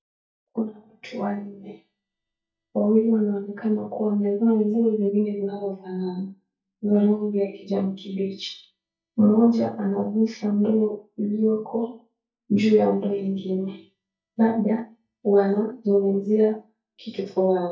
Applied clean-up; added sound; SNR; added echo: neural mask model DeepFilterNet 3.